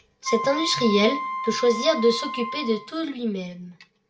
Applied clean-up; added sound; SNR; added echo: none; Wind instrument, woodwind instrument; 7 dB; reverberation time 0.3 s.